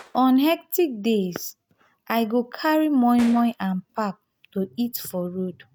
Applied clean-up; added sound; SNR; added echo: neural mask model RNNoise.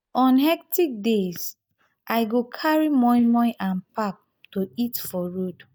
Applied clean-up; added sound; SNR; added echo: neural mask model DeepFilterNet 3.